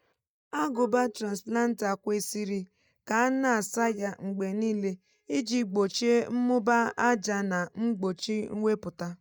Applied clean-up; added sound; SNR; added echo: neural mask model DeepFilterNet 3.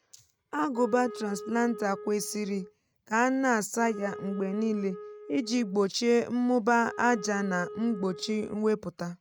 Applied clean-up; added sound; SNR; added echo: neural mask model RNNoise.